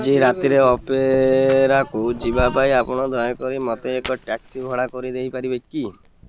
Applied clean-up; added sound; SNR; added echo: none; Fire; 16 dB; none.